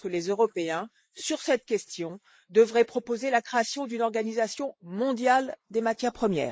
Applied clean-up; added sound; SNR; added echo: neural mask model Resemble Enhance denoiser.